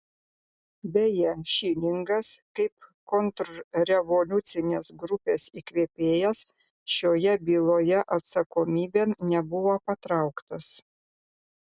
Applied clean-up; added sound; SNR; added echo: none; none; none; none.